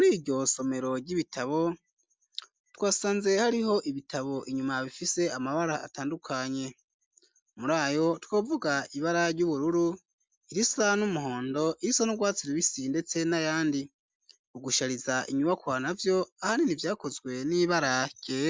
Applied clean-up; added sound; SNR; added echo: none; none; none; none.